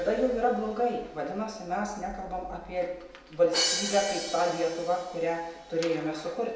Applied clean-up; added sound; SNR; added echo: none; Crash cymbal; 9 dB; reverberation time 0.8 s.